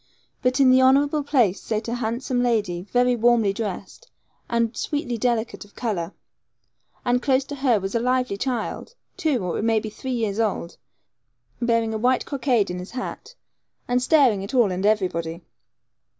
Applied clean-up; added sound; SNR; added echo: none; none; none; none.